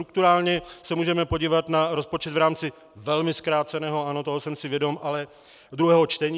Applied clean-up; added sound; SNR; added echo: none; none; none; none.